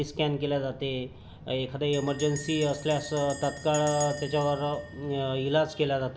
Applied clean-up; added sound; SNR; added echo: none; Bell; 16 dB; none.